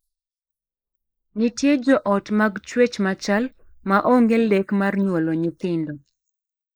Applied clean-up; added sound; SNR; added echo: neural mask model Resemble Enhance denoiser.